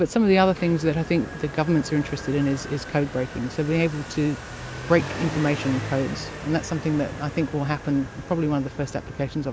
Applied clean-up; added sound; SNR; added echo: none; Motorcycle; 12 dB; none.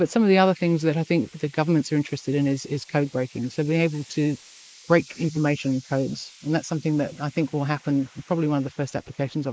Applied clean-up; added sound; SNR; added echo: neural mask model Resemble Enhance denoiser.